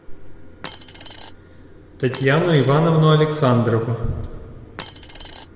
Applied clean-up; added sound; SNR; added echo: none; Coin (dropping); 16 dB; reverberation time 2.3 s.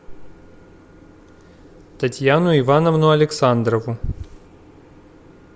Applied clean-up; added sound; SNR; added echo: none; none; none; none.